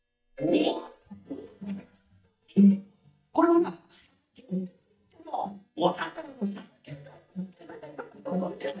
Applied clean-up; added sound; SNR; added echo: neural mask model DeepFilterNet 3.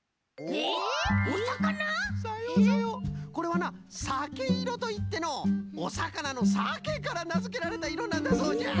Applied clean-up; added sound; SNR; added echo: none; none; none; none.